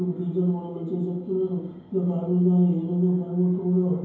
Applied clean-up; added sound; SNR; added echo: none; none; none; reverberation time 0.9 s.